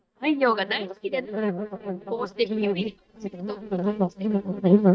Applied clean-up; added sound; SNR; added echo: neural mask model DeepFilterNet 3.